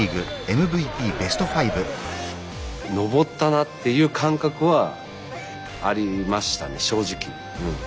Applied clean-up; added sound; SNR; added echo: none; none; none; none.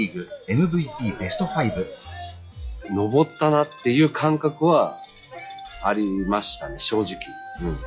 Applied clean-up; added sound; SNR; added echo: classical method log-MMSE.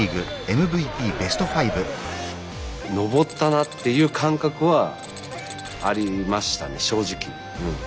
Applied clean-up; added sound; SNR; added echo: none; Tools; 19 dB; none.